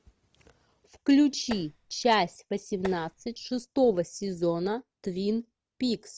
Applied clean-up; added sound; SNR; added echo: none; Tap; 16 dB; none.